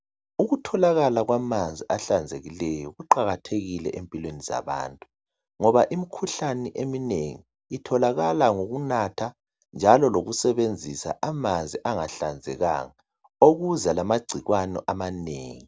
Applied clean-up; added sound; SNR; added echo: none; none; none; none.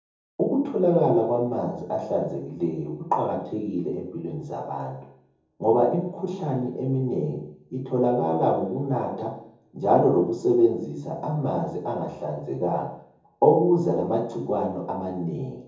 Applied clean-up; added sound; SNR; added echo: none; none; none; reverberation time 0.7 s.